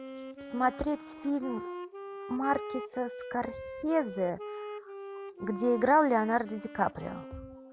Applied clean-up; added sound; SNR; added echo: none; Wind instrument, woodwind instrument; 11 dB; none.